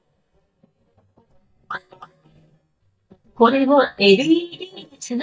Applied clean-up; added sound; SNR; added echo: neural mask model DeepFilterNet 3.